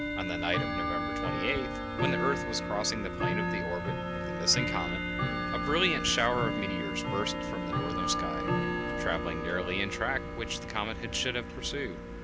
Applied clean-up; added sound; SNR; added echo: none; Tick-tock / Bell; -1 dB; none.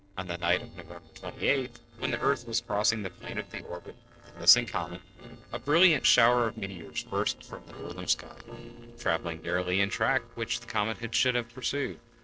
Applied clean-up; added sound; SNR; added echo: neural separator model SepFormer DNS4.